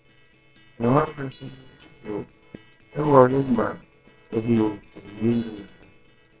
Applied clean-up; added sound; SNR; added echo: neural separator model SepFormer WHAMR!.